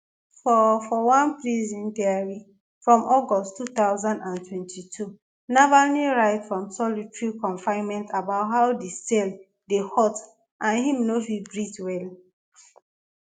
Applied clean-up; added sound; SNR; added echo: none; none; none; none.